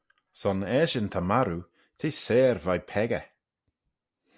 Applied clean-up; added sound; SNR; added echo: none; none; none; none.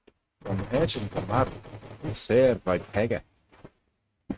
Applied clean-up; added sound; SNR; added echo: neural mask model RNNoise.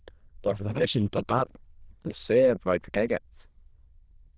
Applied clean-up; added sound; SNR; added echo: neural diffusion model UNIVERSE++.